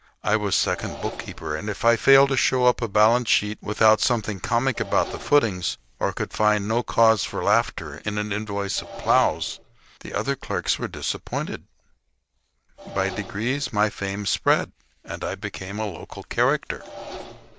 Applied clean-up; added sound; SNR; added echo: none; Engine; 19 dB; none.